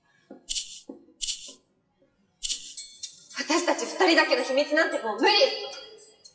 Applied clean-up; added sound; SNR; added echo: classical method WPE with log-MMSE.